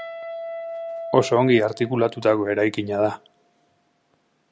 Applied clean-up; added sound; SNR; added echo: none; Guitar; 13 dB; none.